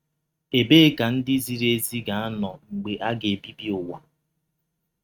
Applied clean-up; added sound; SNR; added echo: neural mask model RNNoise.